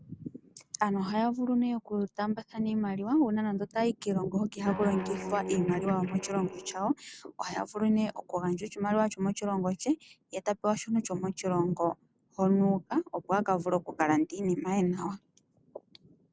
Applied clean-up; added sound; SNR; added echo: none; Guitar; 8 dB; none.